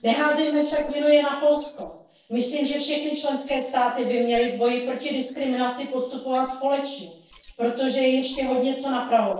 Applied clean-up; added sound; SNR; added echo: neural separator model SepFormer DNS4.